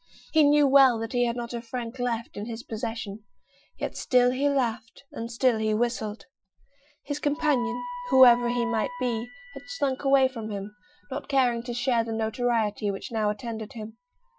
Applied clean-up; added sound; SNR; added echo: classical method Wiener filter.